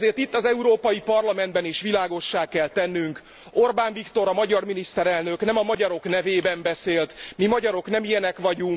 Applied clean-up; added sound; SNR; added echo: none; none; none; none.